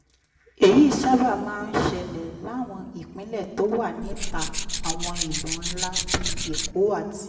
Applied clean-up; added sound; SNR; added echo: none; Tools; 3 dB; reverberation time 1.7 s.